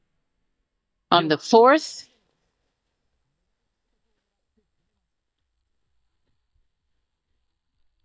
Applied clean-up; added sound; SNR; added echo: neural mask model DeepFilterNet 3.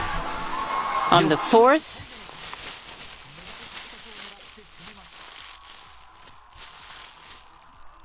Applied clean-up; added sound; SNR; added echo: none; Crumpling, crinkling; 13 dB; none.